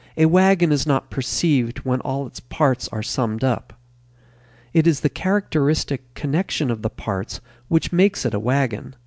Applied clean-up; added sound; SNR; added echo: none; none; none; none.